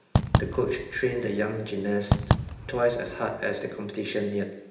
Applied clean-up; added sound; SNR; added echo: none; Fireworks; 0 dB; reverberation time 0.8 s.